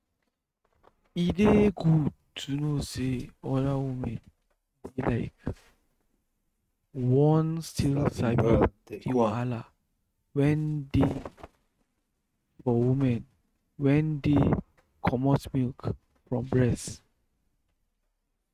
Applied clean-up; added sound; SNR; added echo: neural mask model RNNoise.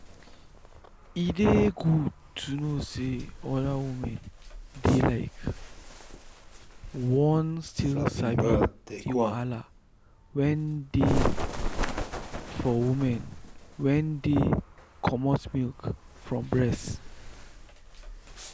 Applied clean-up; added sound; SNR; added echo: none; Bird; 8 dB; none.